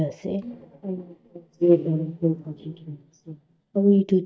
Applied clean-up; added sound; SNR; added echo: neural mask model DeepFilterNet 3.